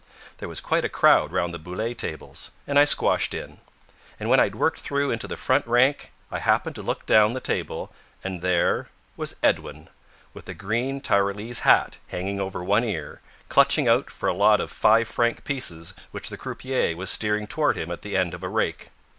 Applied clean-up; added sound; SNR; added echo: none; none; none; none.